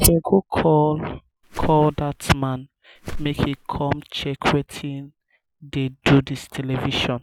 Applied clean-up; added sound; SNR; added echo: none; Whoosh, swoosh, swish; 11 dB; none.